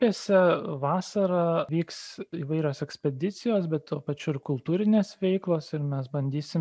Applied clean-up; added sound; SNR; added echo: none; none; none; none.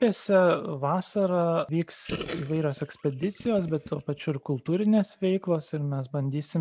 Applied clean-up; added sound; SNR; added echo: none; Gurgling; 14 dB; none.